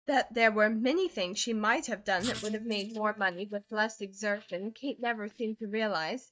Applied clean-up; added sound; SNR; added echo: neural mask model DeepFilterNet 3.